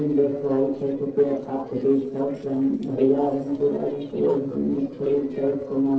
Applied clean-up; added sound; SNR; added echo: neural separator model SepFormer DNS4.